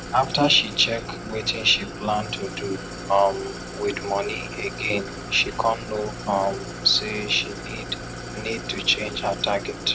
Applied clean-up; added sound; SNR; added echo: none; Idling; 9 dB; none.